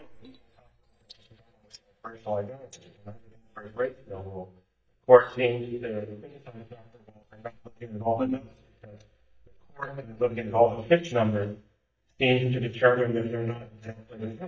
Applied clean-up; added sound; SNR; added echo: neural mask model DeepFilterNet 3.